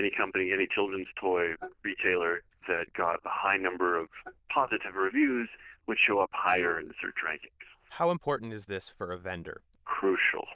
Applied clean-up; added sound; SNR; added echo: neural diffusion model UNIVERSE++.